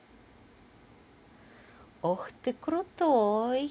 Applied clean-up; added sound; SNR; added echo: none; none; none; none.